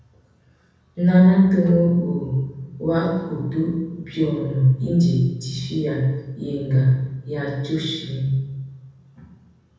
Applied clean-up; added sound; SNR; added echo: none; Bowed string instrument; 18 dB; reverberation time 1.1 s.